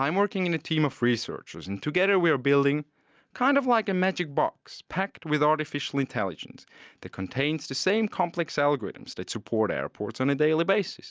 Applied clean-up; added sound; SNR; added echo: none; none; none; none.